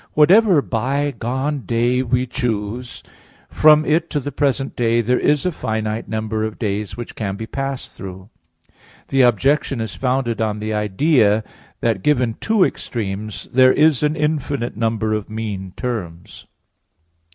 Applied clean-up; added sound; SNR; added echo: none; none; none; none.